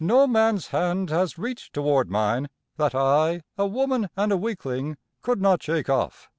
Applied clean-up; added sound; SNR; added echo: none; none; none; none.